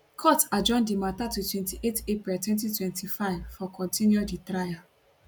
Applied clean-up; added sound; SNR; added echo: none; none; none; none.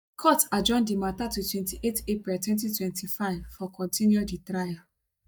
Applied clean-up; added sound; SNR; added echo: neural mask model DeepFilterNet 3.